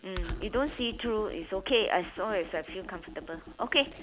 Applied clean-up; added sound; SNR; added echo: none; Computer keyboard; 11 dB; none.